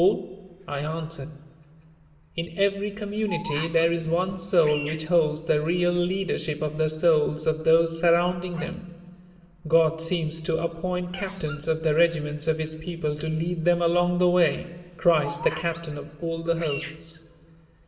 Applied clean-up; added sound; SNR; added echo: none; Bird vocalization, bird call, bird song; 20 dB; reverberation time 2.7 s.